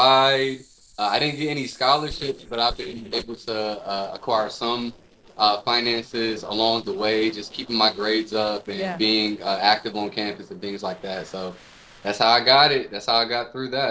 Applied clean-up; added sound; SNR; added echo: neural separator model SepFormer DNS4.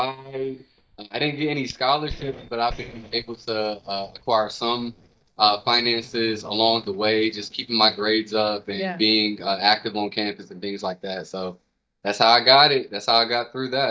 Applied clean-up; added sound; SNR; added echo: neural mask model DeepFilterNet 3.